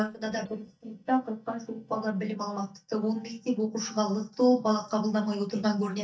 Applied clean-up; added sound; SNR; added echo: neural mask model DeepFilterNet 3.